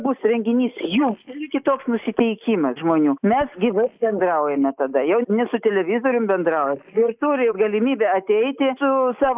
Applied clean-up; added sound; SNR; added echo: neural mask model Resemble Enhance denoiser.